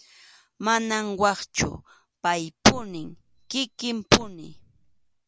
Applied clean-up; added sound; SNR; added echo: none; none; none; none.